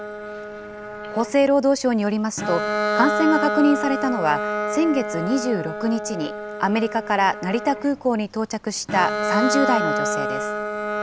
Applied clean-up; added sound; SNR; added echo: none; Bowed string instrument; 4 dB; none.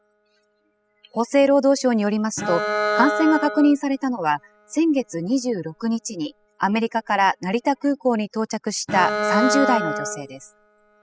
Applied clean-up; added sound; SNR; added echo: classical method spectral subtraction.